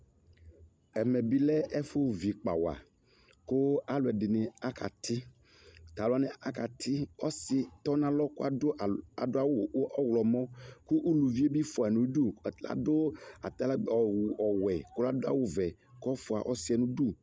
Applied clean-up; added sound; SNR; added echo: none; none; none; none.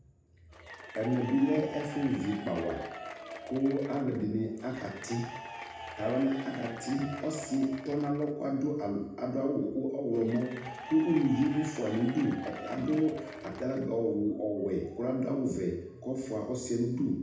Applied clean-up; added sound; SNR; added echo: none; Applause / Crowd / Cheering; 12 dB; reverberation time 0.8 s.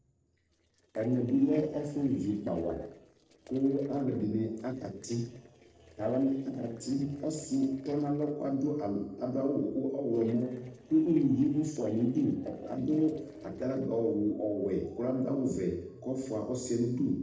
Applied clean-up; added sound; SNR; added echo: neural separator model SepFormer DNS4.